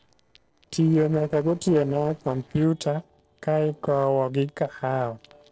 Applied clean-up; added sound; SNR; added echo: neural separator model SepFormer DNS4.